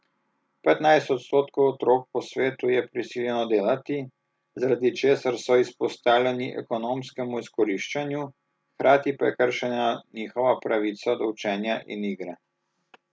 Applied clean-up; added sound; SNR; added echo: none; none; none; none.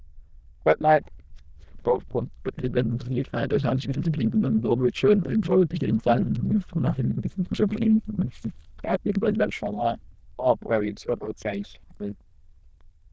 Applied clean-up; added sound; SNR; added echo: neural diffusion model UNIVERSE++.